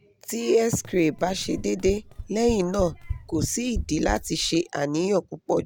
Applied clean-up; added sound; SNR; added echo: none; Run; 11 dB; none.